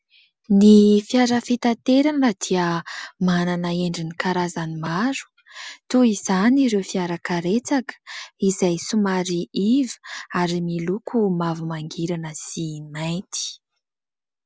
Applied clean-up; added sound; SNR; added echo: none; none; none; none.